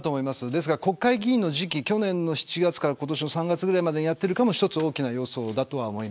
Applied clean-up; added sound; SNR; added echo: none; none; none; none.